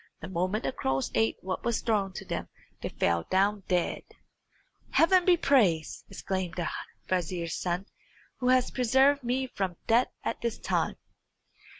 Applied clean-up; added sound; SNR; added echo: none; none; none; none.